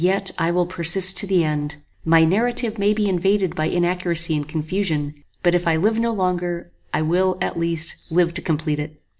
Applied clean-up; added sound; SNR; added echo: none; none; none; none.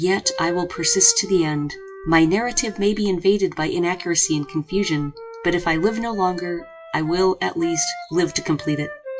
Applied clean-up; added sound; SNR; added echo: classical method WPE with log-MMSE.